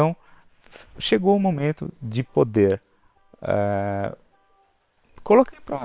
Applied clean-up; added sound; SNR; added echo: neural separator model SepFormer WHAM!.